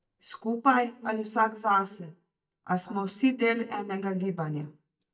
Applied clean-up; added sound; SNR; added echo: neural mask model DeepFilterNet 3.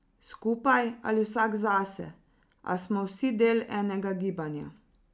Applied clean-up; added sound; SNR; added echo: none; none; none; none.